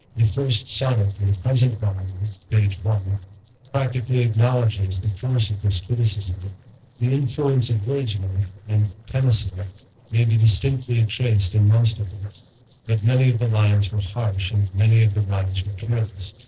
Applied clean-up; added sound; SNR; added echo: neural separator model SepFormer DNS4.